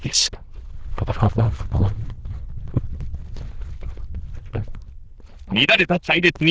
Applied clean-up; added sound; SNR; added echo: neural diffusion model UNIVERSE++.